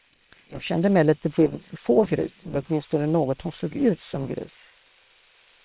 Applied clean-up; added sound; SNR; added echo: neural separator model SepFormer WHAM!.